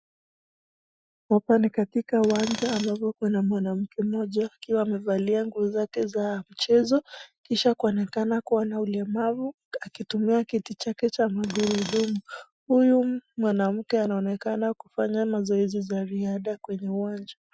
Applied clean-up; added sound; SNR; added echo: classical method Wiener filter.